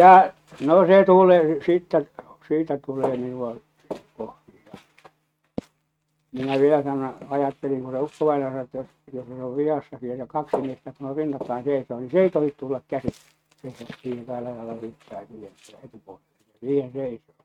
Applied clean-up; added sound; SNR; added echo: neural mask model RNNoise.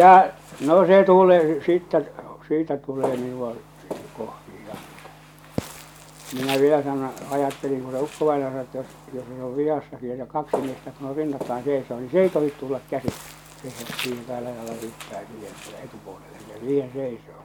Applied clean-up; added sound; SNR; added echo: none; Walk, footsteps; 15 dB; none.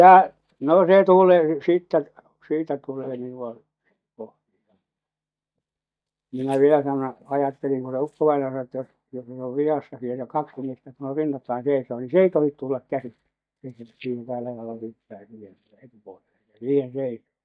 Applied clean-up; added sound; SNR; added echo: neural mask model DeepFilterNet 3.